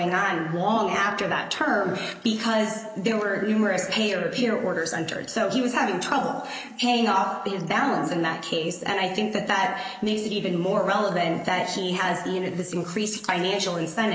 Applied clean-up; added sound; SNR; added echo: neural mask model Resemble Enhance denoiser.